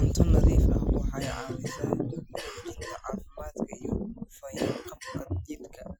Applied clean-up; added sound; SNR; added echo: classical method Wiener filter.